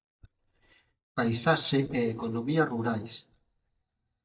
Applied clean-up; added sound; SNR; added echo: neural mask model DeepFilterNet 3.